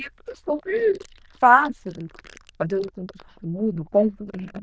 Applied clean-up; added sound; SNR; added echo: neural diffusion model UNIVERSE++.